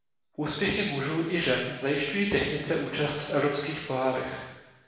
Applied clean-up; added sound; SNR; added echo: none; none; none; reverberation time 1.1 s.